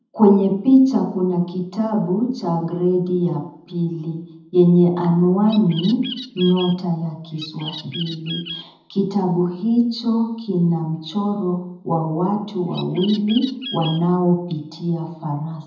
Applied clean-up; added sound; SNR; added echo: none; Bird; 14 dB; reverberation time 0.8 s.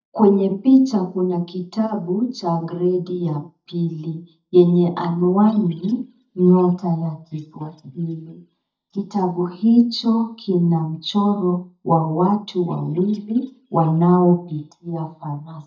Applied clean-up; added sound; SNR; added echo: neural mask model DeepFilterNet 3.